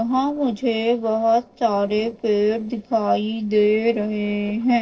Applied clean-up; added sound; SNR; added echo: neural separator model SepFormer DNS4.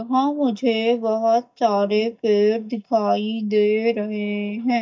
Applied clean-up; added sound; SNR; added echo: neural mask model DeepFilterNet 3.